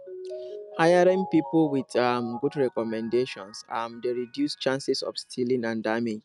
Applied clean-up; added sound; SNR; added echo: neural mask model RNNoise.